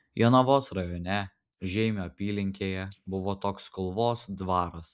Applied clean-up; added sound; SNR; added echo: neural mask model Resemble Enhance denoiser.